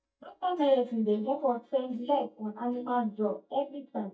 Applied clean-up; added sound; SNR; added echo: neural mask model DeepFilterNet 3.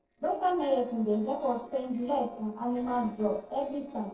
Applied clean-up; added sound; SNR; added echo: neural separator model SepFormer DNS4.